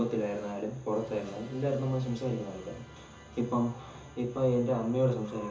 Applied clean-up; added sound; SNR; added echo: none; Musical instrument; 20 dB; reverberation time 0.7 s.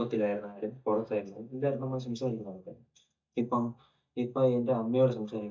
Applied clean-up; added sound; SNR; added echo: neural mask model DeepFilterNet 3.